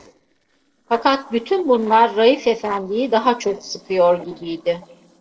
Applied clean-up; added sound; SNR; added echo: neural separator model SepFormer DNS4.